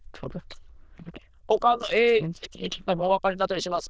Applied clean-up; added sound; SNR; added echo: neural diffusion model UNIVERSE++.